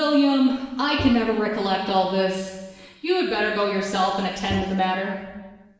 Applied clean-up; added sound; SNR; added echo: none; Bowed string instrument; 12 dB; reverberation time 1.1 s.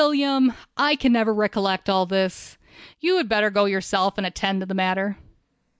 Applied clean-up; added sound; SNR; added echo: none; none; none; none.